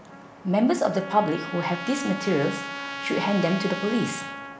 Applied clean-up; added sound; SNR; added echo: none; Trumpet; 10 dB; none.